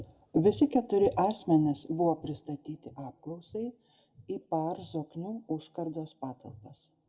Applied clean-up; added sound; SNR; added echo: none; none; none; reverberation time 0.7 s.